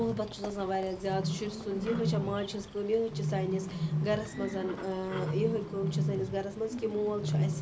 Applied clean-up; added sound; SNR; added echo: none; Bird; 1 dB; reverberation time 0.2 s.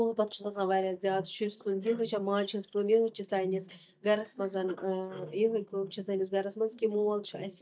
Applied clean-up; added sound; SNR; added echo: neural mask model DeepFilterNet 3.